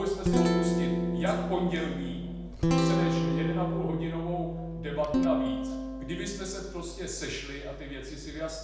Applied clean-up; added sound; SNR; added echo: none; Guitar; -4 dB; reverberation time 0.8 s.